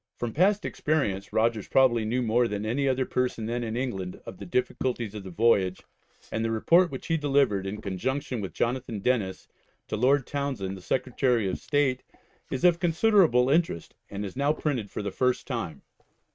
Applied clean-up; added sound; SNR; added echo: neural mask model RNNoise.